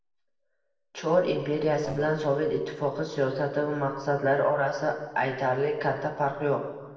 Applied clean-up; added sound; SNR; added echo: neural separator model SepFormer DNS4.